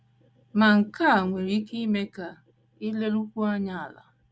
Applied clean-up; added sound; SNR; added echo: none; none; none; none.